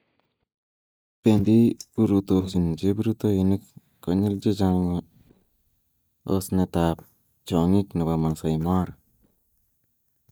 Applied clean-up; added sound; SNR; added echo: neural mask model DeepFilterNet 3.